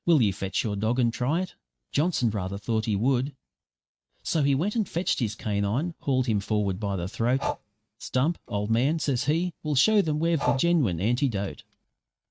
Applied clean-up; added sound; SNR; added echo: neural mask model RNNoise.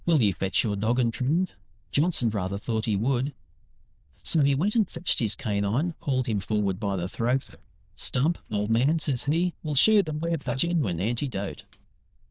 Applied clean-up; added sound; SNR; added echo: neural diffusion model UNIVERSE++.